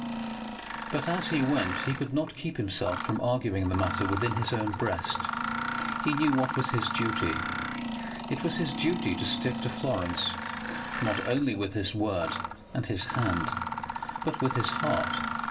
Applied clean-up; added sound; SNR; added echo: none; Mechanisms; 3 dB; reverberation time 2.4 s.